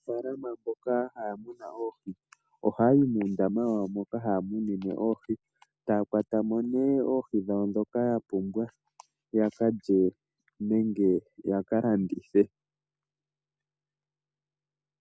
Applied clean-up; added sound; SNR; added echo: none; none; none; none.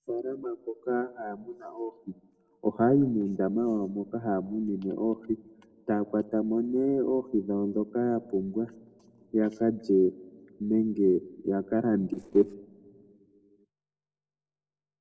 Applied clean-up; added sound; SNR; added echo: neural separator model SepFormer DNS4.